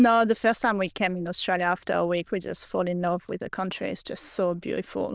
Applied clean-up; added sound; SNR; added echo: neural diffusion model UNIVERSE++.